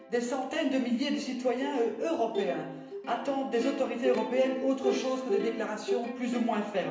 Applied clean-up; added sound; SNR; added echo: none; Plucked string instrument; 7 dB; reverberation time 0.8 s.